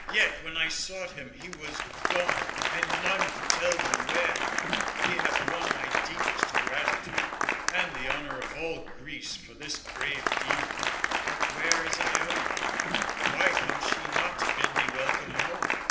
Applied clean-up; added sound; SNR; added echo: none; Applause; -5 dB; reverberation time 0.8 s.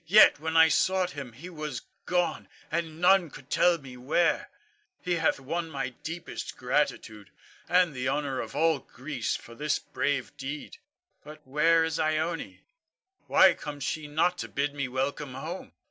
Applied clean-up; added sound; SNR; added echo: none; none; none; none.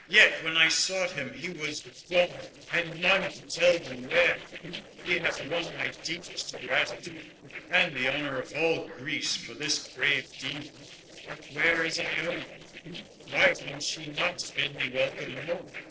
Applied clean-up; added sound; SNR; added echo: neural separator model SepFormer DNS4.